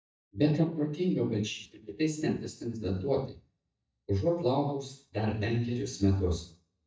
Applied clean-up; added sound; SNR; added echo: neural mask model DeepFilterNet 3.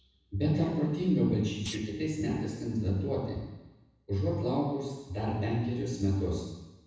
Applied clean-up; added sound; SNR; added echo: none; Thump, thud; 18 dB; reverberation time 1.1 s.